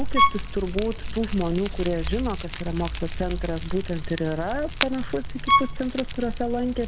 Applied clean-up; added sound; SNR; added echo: none; Fire + Bowed string instrument; -1 dB; none.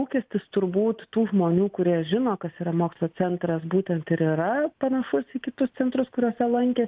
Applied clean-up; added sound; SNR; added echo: none; none; none; none.